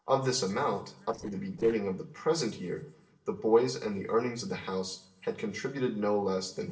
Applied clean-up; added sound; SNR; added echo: neural separator model SepFormer DNS4.